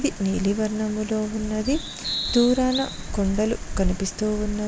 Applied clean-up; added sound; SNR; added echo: none; Bird vocalization, bird call, bird song; 9 dB; none.